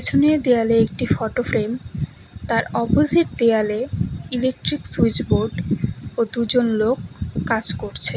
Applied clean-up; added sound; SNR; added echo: none; none; none; none.